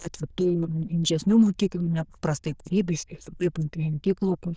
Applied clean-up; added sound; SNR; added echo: neural diffusion model UNIVERSE++.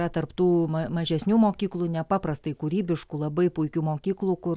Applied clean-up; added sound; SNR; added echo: none; none; none; none.